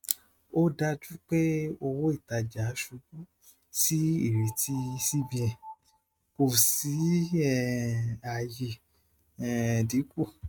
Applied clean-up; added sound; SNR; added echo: neural mask model RNNoise.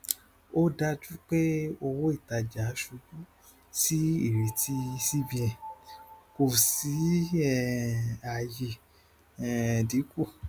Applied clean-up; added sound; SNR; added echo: none; Piano; 19 dB; none.